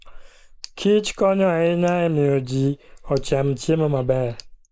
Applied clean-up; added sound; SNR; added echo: neural mask model Resemble Enhance denoiser.